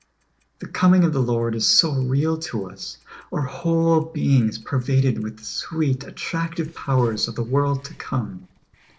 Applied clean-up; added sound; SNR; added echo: neural separator model SepFormer DNS4.